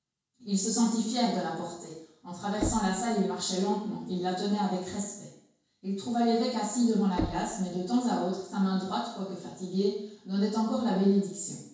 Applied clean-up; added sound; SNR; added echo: none; Knock; 11 dB; reverberation time 0.6 s.